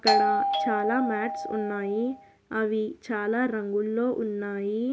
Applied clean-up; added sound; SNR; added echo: none; Doorbell; -1 dB; none.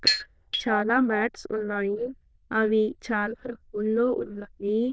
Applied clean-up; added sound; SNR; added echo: neural diffusion model UNIVERSE++.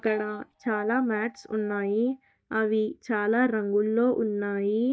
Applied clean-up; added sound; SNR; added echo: neural mask model DeepFilterNet 3.